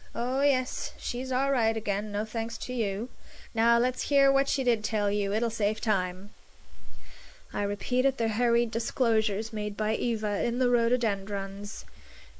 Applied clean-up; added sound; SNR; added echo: neural mask model Resemble Enhance denoiser.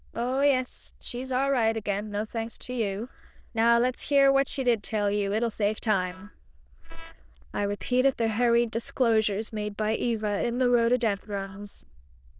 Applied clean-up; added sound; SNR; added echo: neural diffusion model UNIVERSE++.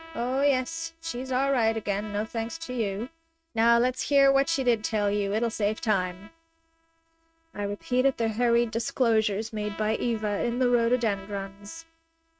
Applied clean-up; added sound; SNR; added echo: neural mask model RNNoise.